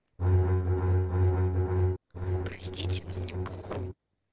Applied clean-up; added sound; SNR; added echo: neural separator model SepFormer DNS4.